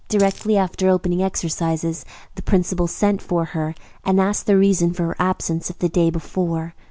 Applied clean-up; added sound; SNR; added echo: none; Coin (dropping); 16 dB; none.